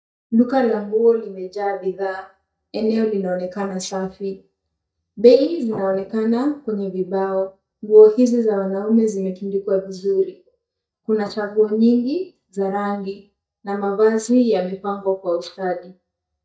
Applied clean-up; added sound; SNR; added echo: neural mask model DeepFilterNet 3.